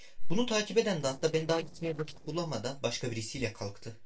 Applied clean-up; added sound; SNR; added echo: neural separator model SepFormer DNS4.